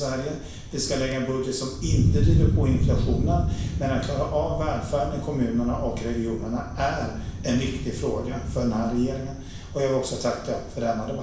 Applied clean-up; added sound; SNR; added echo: none; Thunder; 0 dB; reverberation time 0.7 s.